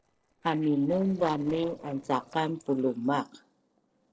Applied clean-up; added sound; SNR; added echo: neural separator model SepFormer DNS4.